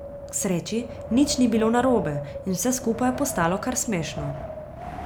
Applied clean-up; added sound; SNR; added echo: none; Wind; 10 dB; none.